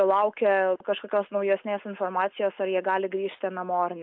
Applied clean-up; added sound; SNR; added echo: none; none; none; none.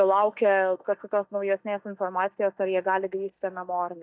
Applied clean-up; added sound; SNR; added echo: neural mask model DeepFilterNet 3.